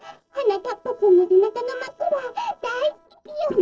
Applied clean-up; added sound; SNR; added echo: neural separator model SepFormer DNS4.